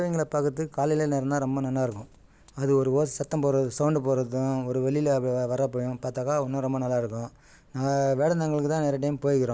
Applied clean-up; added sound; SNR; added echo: none; none; none; none.